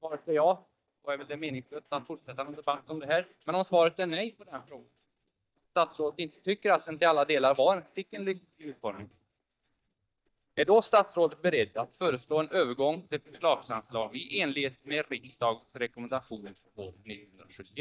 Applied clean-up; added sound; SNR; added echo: neural mask model DeepFilterNet 3.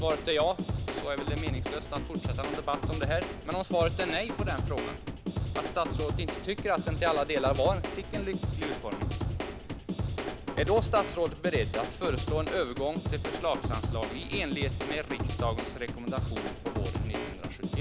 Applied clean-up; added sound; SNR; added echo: none; Drum / Drum kit; 0 dB; none.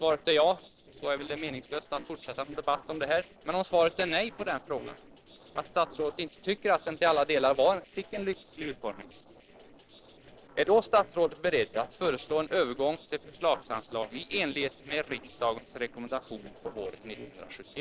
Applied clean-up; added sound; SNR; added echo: neural separator model SepFormer DNS4.